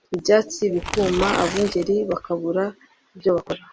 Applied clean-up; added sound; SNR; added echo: none; Tearing; 9 dB; none.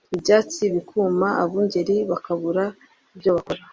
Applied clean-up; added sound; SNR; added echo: none; none; none; none.